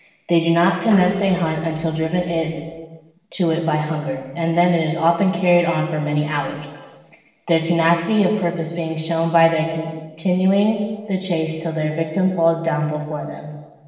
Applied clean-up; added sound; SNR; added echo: neural separator model SepFormer DNS4.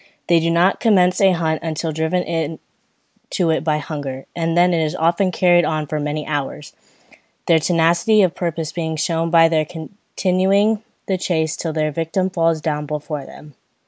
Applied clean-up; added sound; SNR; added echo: none; none; none; none.